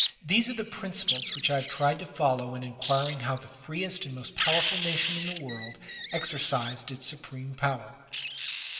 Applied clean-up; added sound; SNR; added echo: none; Wild animals; 4 dB; reverberation time 1.8 s.